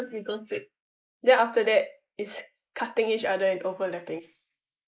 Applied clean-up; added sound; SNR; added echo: neural mask model Resemble Enhance denoiser.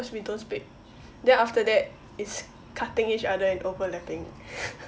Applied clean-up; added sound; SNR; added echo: none; none; none; none.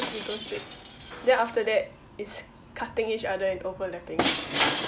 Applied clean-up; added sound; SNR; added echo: none; Shatter; 1 dB; none.